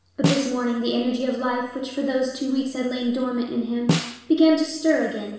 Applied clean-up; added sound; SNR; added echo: none; Snare drum; 6 dB; reverberation time 1.1 s.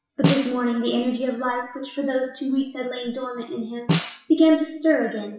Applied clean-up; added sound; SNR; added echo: classical method WPE with log-MMSE.